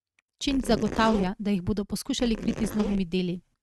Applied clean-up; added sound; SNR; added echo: neural mask model RNNoise.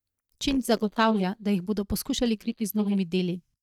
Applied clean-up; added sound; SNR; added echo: neural mask model DeepFilterNet 3.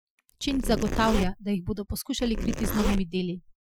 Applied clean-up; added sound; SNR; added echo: classical method Wiener filter.